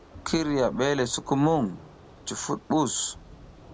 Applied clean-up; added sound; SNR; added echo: none; Thunder / Rain; 19 dB; none.